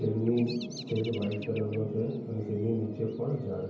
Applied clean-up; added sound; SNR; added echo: none; Bird vocalization, bird call, bird song; 20 dB; reverberation time 0.9 s.